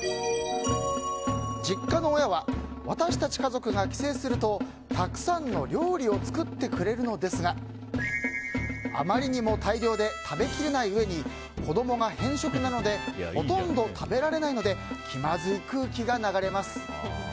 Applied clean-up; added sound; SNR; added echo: none; none; none; none.